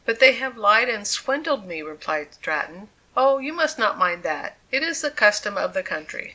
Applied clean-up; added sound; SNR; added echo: none; none; none; none.